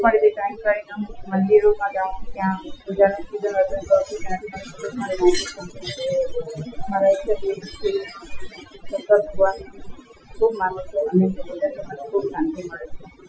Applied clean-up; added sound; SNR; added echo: classical method Wiener filter.